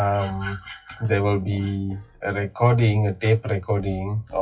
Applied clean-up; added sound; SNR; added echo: classical method WPE with log-MMSE.